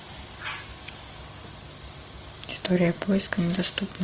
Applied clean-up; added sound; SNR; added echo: none; none; none; none.